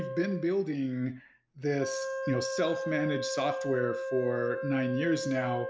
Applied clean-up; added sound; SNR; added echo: none; Wind instrument, woodwind instrument; 5 dB; none.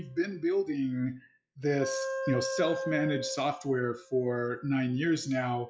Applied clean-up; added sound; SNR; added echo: classical method log-MMSE.